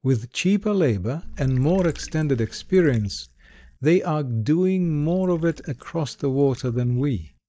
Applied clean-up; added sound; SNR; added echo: neural mask model DeepFilterNet 3.